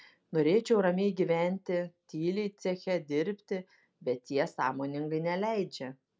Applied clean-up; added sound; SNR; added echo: none; none; none; none.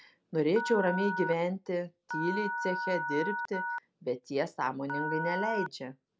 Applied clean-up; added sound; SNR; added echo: none; Telephone; 5 dB; none.